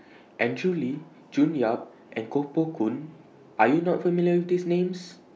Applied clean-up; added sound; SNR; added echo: none; none; none; none.